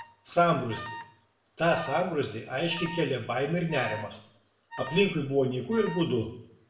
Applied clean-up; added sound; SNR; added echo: none; Alarm; 15 dB; reverberation time 0.6 s.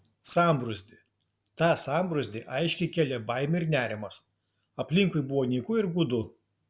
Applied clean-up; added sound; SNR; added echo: none; none; none; none.